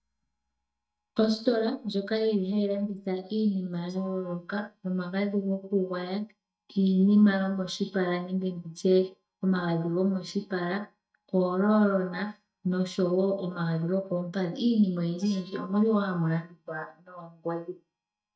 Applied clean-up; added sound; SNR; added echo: neural mask model DeepFilterNet 3.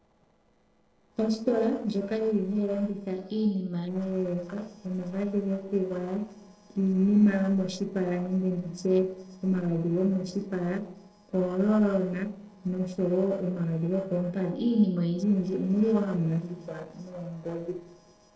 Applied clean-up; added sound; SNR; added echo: neural separator model SepFormer DNS4.